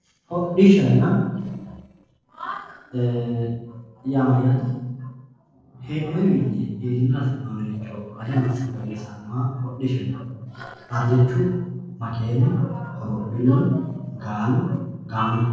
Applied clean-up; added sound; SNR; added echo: neural separator model SepFormer DNS4.